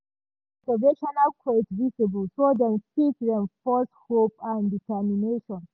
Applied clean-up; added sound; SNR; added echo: none; none; none; none.